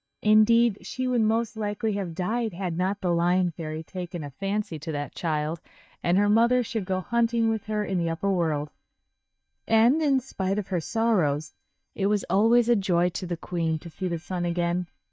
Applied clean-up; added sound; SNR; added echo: neural mask model DeepFilterNet 3.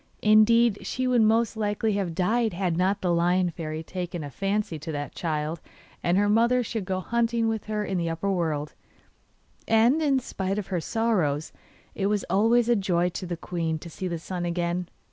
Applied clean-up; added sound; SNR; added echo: none; none; none; none.